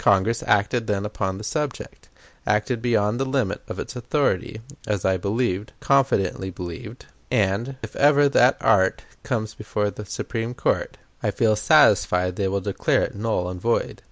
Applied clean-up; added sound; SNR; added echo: none; none; none; none.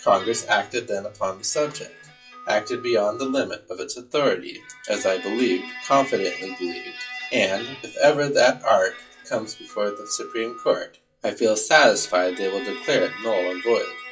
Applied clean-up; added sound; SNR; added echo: classical method WPE with log-MMSE.